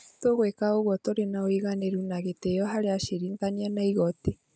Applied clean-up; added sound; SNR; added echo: none; none; none; none.